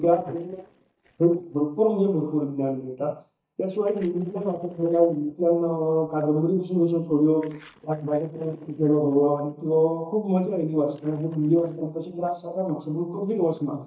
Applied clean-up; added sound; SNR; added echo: neural mask model DeepFilterNet 3.